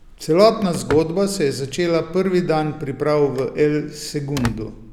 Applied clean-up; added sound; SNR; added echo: none; Telephone; 16 dB; none.